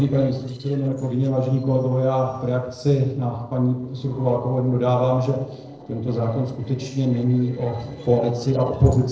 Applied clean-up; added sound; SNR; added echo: neural separator model SepFormer DNS4.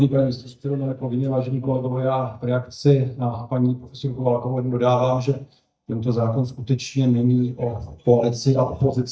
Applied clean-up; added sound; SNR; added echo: neural mask model DeepFilterNet 3.